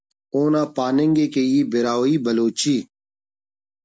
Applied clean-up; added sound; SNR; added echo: none; none; none; none.